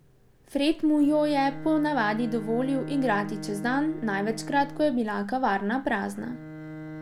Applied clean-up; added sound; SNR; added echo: none; Bowed string instrument; 13 dB; none.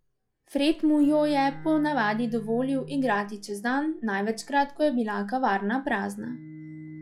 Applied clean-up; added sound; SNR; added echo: classical method log-MMSE.